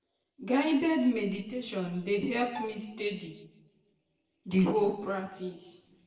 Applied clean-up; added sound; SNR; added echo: neural separator model SepFormer DNS4.